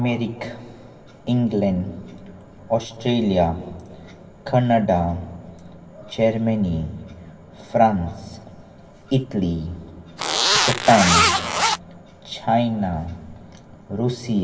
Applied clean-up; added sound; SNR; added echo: none; Zipper (clothing); -4 dB; reverberation time 2.6 s.